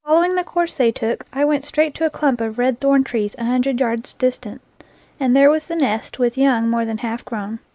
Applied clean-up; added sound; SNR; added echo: neural mask model Resemble Enhance denoiser.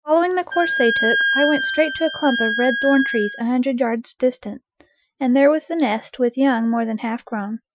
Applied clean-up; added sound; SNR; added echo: classical method Wiener filter.